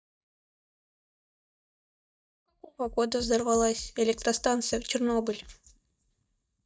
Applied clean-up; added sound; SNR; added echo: neural mask model DeepFilterNet 3.